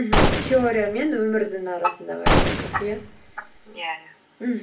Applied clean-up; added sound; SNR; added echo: none; Gunshot, gunfire; -2 dB; reverberation time 0.2 s.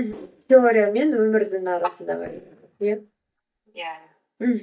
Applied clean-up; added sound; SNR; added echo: neural mask model DeepFilterNet 3.